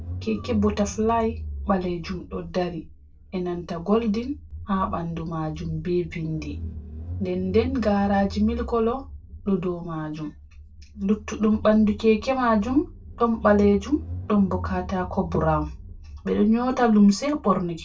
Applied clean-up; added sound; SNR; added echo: none; Engine / Car; 12 dB; reverberation time 0.2 s.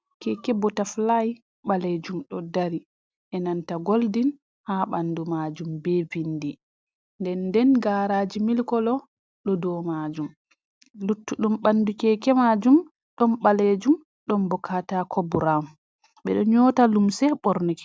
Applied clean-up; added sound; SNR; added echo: none; none; none; none.